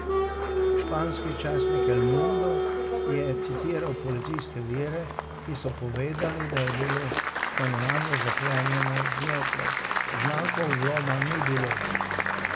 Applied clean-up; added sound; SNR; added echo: none; Applause; -3 dB; none.